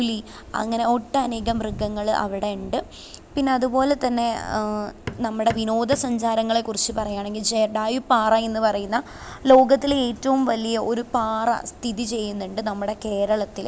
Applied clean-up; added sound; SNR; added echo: none; Hammer; 13 dB; none.